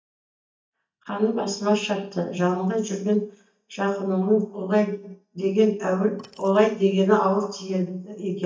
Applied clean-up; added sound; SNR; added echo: neural mask model DeepFilterNet 3.